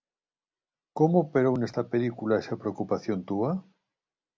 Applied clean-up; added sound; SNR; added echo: none; none; none; none.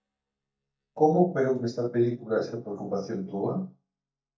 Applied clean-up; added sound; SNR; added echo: neural mask model DeepFilterNet 3.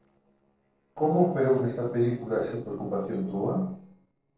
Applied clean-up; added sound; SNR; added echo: neural separator model SepFormer DNS4.